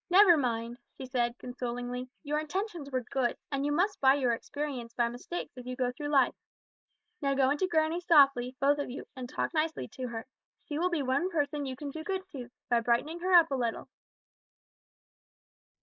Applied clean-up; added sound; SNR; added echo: neural mask model Resemble Enhance denoiser.